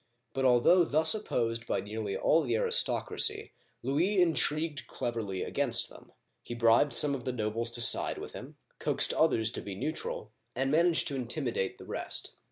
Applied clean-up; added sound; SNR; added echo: none; none; none; none.